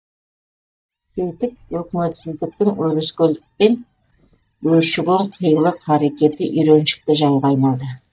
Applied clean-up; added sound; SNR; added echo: neural mask model DeepFilterNet 3.